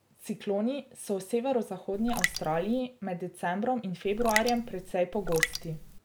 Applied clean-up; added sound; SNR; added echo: none; Raindrop; 3 dB; none.